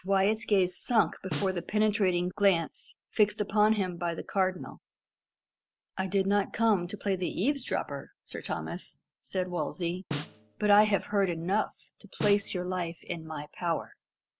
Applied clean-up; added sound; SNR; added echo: none; Snare drum; 10 dB; none.